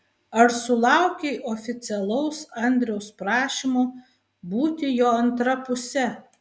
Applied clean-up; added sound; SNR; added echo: none; none; none; none.